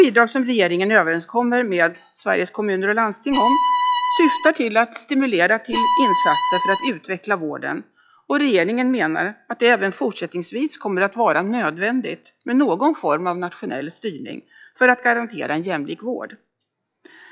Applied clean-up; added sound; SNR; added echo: classical method log-MMSE.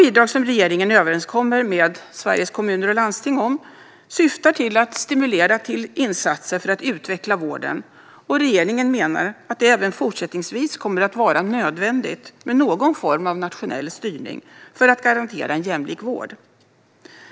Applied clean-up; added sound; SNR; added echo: none; none; none; none.